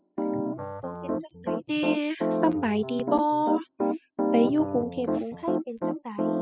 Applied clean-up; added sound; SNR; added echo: classical method spectral subtraction.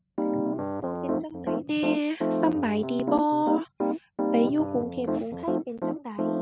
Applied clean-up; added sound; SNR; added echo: none; Piano; 0 dB; none.